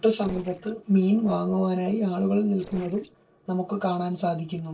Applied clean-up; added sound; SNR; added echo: neural separator model SepFormer DNS4.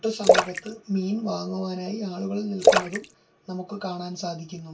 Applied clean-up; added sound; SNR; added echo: none; Splash, splatter; -5 dB; reverberation time 0.2 s.